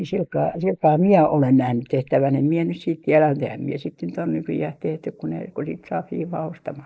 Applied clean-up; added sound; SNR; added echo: neural mask model Resemble Enhance denoiser.